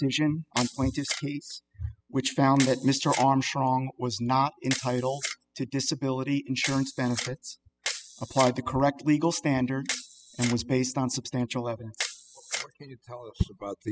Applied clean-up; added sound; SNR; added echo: classical method spectral subtraction.